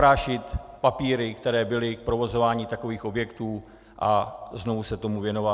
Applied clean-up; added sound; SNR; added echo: none; none; none; none.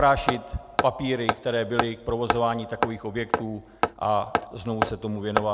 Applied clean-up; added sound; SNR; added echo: none; Hammer; 3 dB; none.